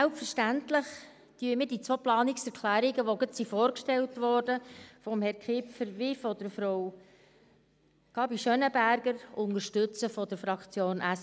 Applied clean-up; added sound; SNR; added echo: none; none; none; none.